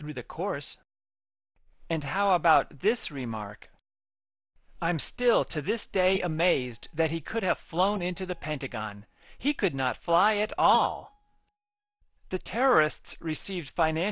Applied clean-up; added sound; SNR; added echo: neural mask model DeepFilterNet 3.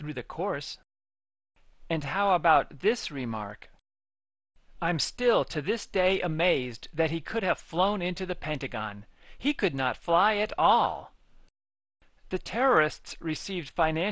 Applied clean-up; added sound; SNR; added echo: none; none; none; none.